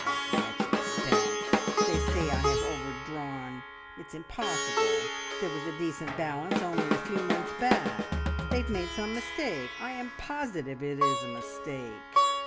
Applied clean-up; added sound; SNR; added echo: none; Plucked string instrument + Drum kit; -5 dB; none.